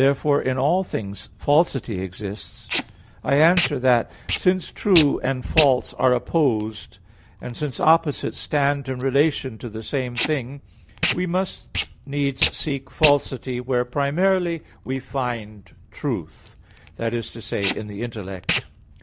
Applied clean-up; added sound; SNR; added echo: none; Packing tape, duct tape; 10 dB; none.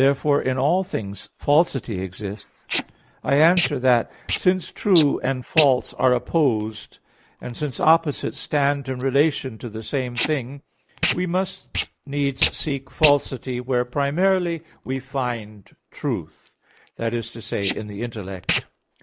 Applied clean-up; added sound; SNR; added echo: neural mask model Resemble Enhance denoiser.